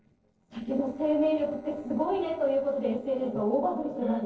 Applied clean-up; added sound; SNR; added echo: neural separator model SepFormer DNS4.